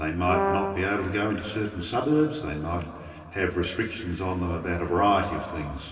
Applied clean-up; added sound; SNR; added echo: none; Brass instrument; 1 dB; reverberation time 2.5 s.